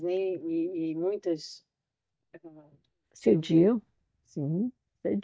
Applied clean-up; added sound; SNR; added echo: neural mask model DeepFilterNet 3.